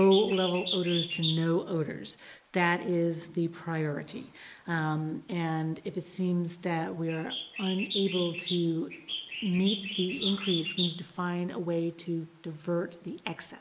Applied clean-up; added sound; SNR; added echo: neural mask model Resemble Enhance denoiser.